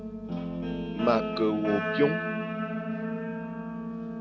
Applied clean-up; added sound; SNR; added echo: none; Guitar; 1 dB; none.